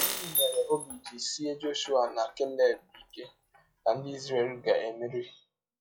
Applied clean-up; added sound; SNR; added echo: classical method log-MMSE.